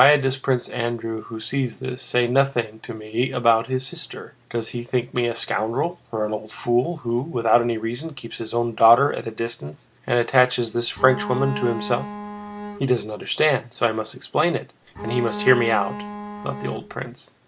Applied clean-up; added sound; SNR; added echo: none; Bowed string instrument; 9 dB; none.